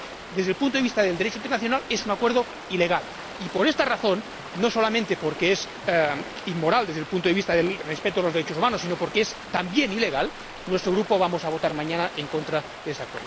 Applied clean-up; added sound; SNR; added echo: none; Stream; 13 dB; none.